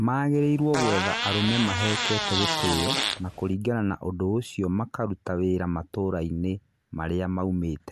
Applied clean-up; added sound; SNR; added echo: none; Fart; 1 dB; none.